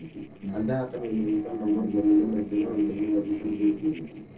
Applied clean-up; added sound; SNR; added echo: neural separator model SepFormer DNS4.